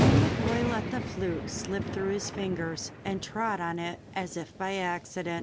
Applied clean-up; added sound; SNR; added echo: none; Thunder; 0 dB; none.